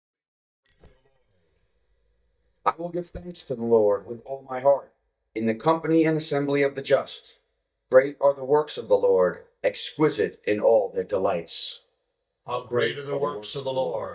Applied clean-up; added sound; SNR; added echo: neural mask model DeepFilterNet 3.